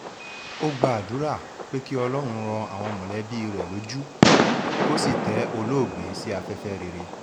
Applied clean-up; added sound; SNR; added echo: none; Fireworks; -3 dB; none.